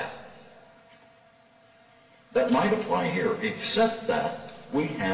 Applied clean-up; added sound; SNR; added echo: none; none; none; reverberation time 1.7 s.